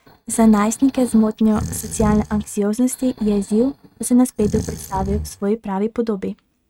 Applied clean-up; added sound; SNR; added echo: neural mask model RNNoise.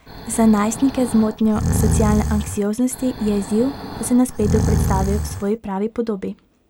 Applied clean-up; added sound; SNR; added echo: none; Breathing; 3 dB; none.